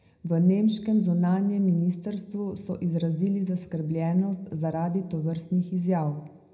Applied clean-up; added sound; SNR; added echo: none; none; none; reverberation time 0.4 s.